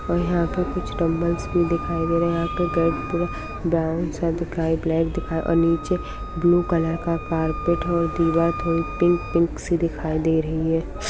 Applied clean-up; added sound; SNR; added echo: none; Wind instrument, woodwind instrument; 14 dB; none.